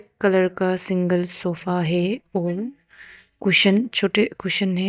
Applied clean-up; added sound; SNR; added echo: neural mask model DeepFilterNet 3.